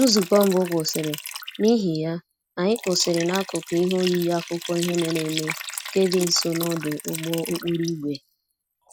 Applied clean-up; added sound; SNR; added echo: none; Liquid; 11 dB; none.